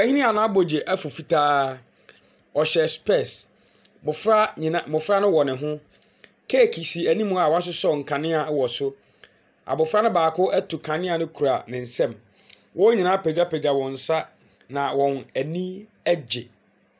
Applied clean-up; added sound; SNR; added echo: none; none; none; none.